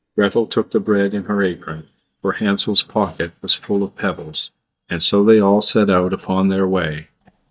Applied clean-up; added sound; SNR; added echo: neural mask model DeepFilterNet 3.